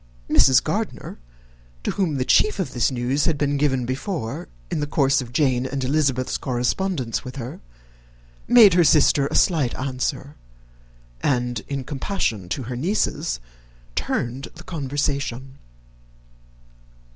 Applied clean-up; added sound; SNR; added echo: none; none; none; none.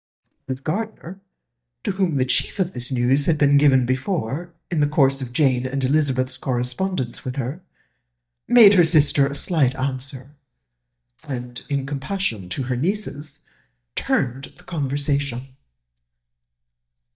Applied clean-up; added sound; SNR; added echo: neural mask model DeepFilterNet 3.